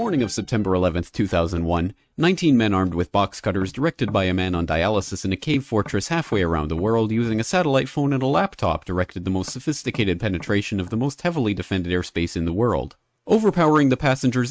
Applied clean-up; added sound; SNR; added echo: neural mask model RNNoise.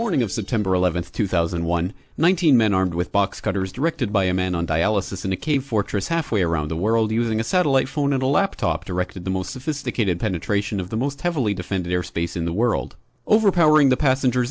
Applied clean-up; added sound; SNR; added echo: neural separator model SepFormer DNS4.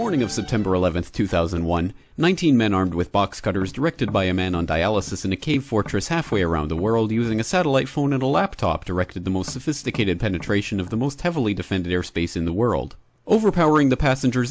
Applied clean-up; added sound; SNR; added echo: none; Tap; 18 dB; none.